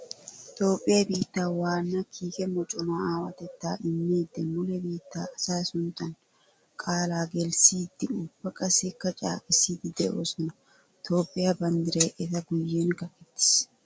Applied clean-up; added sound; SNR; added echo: none; none; none; none.